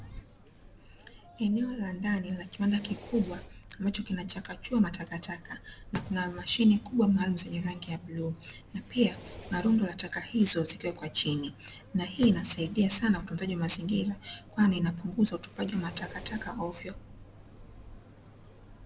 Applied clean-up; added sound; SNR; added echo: none; Fireworks; 18 dB; none.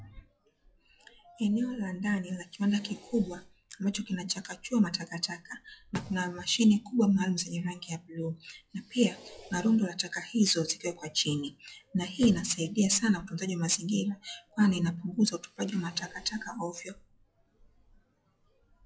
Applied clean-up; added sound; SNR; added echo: classical method log-MMSE.